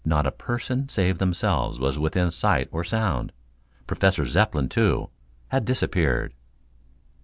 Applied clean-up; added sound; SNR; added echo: none; none; none; none.